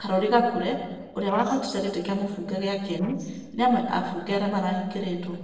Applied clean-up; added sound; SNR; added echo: neural separator model SepFormer DNS4.